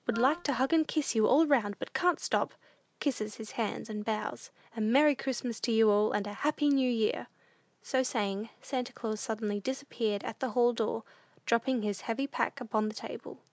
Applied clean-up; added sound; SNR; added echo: none; Wind instrument, woodwind instrument; 15 dB; none.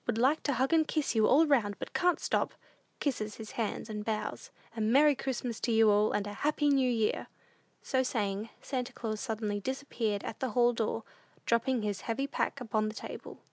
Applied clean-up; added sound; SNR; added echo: none; none; none; none.